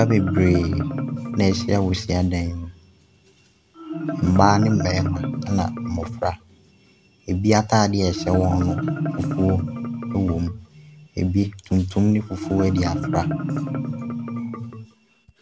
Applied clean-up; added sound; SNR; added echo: none; Marimba, xylophone; 6 dB; none.